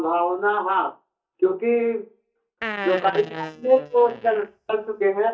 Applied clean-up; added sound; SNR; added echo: neural mask model DeepFilterNet 3.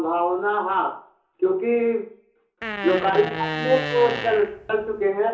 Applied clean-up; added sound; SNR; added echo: none; Fart; 7 dB; reverberation time 0.8 s.